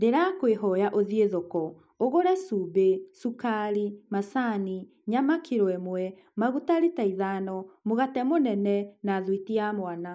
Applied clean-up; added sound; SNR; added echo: none; none; none; none.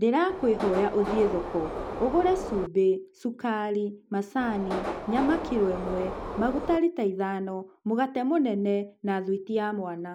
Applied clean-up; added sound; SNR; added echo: none; Subway, metro, underground; 7 dB; none.